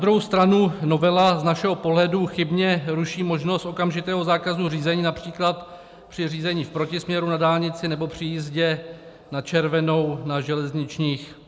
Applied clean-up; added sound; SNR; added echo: none; none; none; none.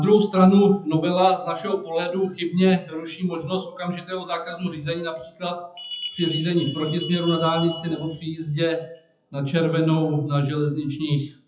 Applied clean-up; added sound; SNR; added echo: classical method WPE with log-MMSE.